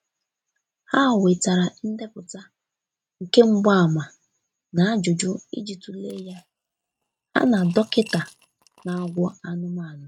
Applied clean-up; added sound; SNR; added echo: neural mask model RNNoise.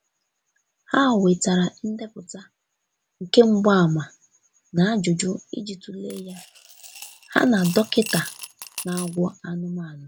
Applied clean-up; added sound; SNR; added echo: none; Coin (dropping) / Glass; 14 dB; none.